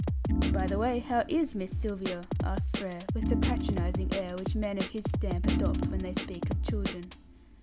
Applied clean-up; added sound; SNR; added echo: none; Organ + Drum kit; -4 dB; none.